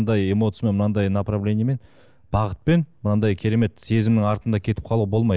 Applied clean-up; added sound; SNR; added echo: none; none; none; none.